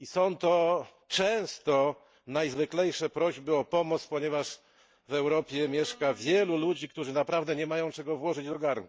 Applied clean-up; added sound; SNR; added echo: neural mask model DeepFilterNet 3.